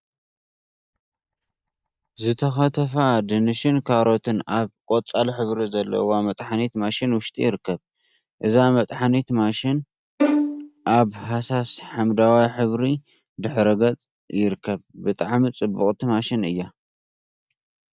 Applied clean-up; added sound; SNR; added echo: neural mask model DeepFilterNet 3.